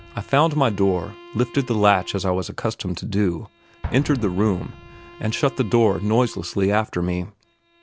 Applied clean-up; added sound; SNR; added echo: none; Explosion + Bowed string instrument; 18 dB; none.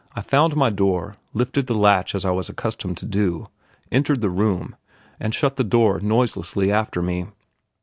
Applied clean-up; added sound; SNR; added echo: none; none; none; none.